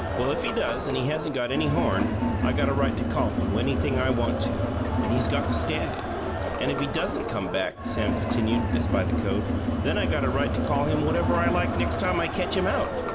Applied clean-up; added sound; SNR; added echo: none; Crowd; -2 dB; none.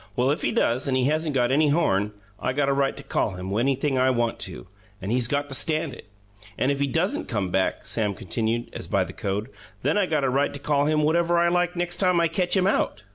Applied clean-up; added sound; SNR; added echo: none; none; none; none.